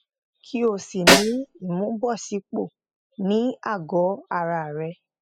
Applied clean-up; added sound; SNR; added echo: classical method spectral subtraction.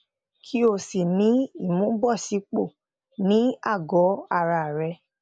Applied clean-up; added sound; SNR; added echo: none; none; none; none.